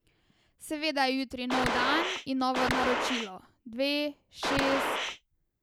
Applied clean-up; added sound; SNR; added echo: none; Gunshot, gunfire; -1 dB; none.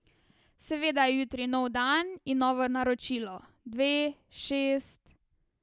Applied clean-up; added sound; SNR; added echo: none; none; none; none.